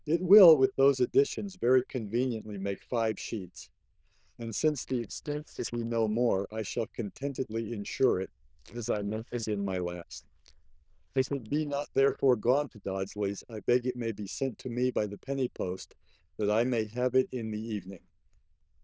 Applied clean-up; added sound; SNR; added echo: neural diffusion model UNIVERSE++.